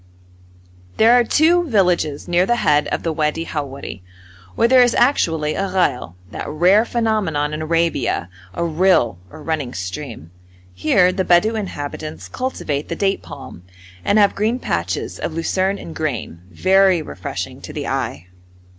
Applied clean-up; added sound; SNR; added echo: none; none; none; none.